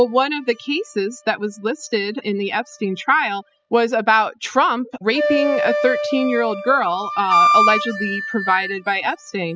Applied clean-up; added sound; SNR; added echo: classical method spectral subtraction.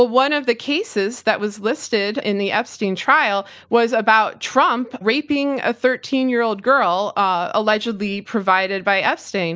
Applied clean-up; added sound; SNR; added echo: none; none; none; none.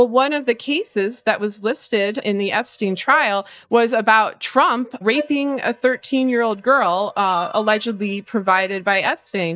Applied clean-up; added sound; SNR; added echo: neural mask model DeepFilterNet 3.